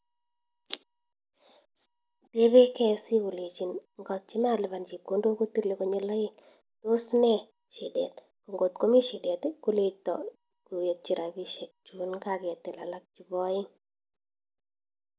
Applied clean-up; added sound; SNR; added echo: none; none; none; none.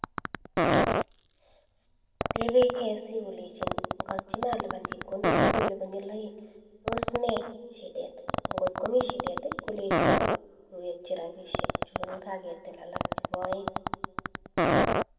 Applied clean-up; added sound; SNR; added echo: none; Fart; -3 dB; reverberation time 1.4 s.